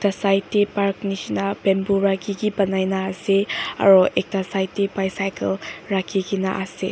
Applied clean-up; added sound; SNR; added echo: none; none; none; none.